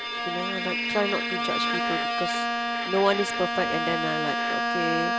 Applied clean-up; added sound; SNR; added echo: none; Bowed string instrument; -2 dB; none.